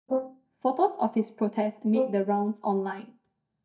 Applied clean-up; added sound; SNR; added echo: neural mask model DeepFilterNet 3.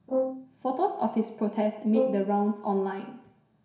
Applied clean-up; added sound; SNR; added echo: none; Brass instrument; 6 dB; reverberation time 0.7 s.